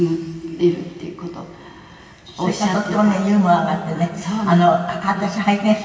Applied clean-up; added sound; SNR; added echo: none; none; none; reverberation time 2.5 s.